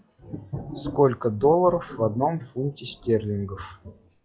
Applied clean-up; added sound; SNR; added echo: classical method log-MMSE.